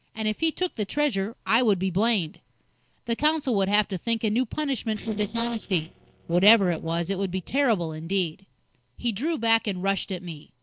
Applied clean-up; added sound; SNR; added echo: neural separator model SepFormer DNS4.